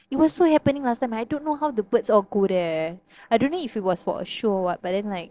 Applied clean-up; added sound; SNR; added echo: neural separator model SepFormer DNS4.